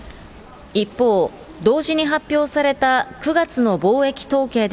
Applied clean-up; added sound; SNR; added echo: none; none; none; none.